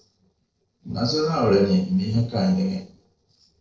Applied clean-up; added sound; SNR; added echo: neural separator model SepFormer DNS4.